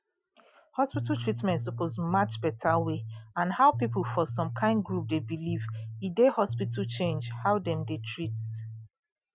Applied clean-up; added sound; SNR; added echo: classical method Wiener filter.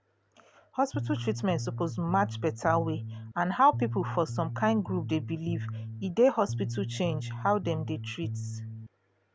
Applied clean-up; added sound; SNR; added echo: none; Bass guitar; 6 dB; none.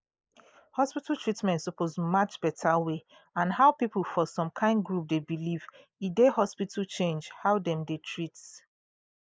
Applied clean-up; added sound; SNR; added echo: neural mask model Resemble Enhance denoiser.